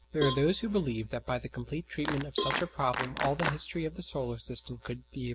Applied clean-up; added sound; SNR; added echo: none; Cowbell + Clapping; 5 dB; none.